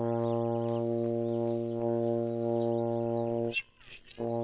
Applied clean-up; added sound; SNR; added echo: neural separator model SepFormer WHAM!.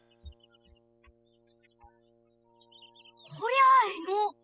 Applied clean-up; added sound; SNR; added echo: classical method spectral subtraction.